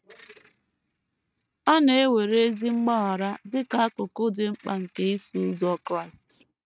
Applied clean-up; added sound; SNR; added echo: neural mask model RNNoise.